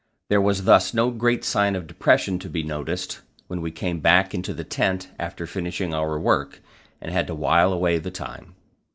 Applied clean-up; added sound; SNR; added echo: none; none; none; none.